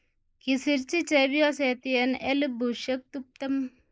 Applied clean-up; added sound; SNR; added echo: neural mask model Resemble Enhance denoiser.